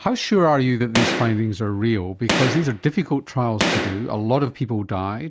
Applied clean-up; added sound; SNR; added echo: none; Gunshot, gunfire; 5 dB; none.